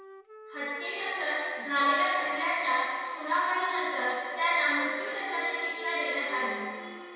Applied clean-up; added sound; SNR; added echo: none; Wind instrument, woodwind instrument; 15 dB; reverberation time 1.9 s.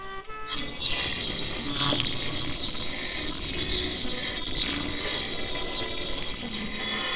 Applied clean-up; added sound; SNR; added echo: neural separator model SepFormer WHAMR!.